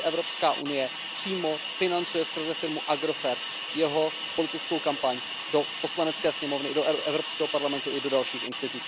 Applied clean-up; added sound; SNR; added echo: none; Hiss; 4 dB; none.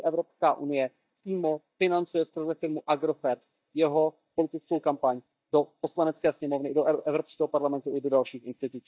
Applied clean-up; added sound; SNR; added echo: neural mask model DeepFilterNet 3.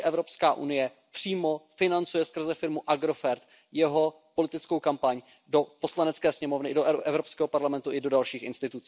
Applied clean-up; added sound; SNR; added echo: none; none; none; none.